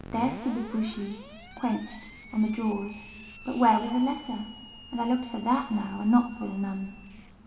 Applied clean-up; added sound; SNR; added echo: none; Screech; 18 dB; reverberation time 2.1 s.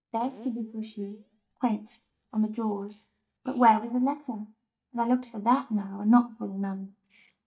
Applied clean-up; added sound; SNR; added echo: neural mask model DeepFilterNet 3.